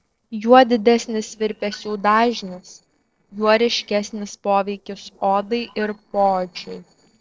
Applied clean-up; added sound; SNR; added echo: neural separator model SepFormer DNS4.